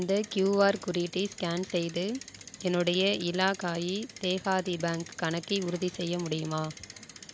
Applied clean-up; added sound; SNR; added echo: none; Bicycle; 17 dB; none.